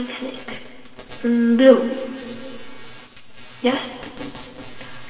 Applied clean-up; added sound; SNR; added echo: none; none; none; reverberation time 2.7 s.